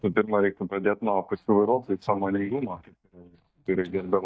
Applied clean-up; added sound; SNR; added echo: neural mask model DeepFilterNet 3.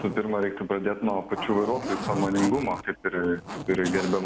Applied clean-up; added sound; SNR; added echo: none; Zipper (clothing); 9 dB; none.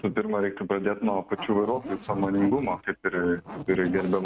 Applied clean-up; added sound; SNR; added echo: neural mask model RNNoise.